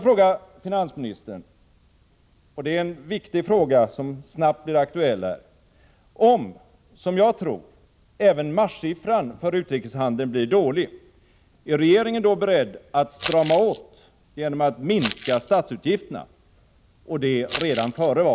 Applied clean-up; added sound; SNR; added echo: none; Crumpling, crinkling; 6 dB; none.